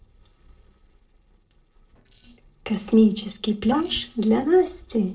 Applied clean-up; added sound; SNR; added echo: neural separator model SepFormer DNS4.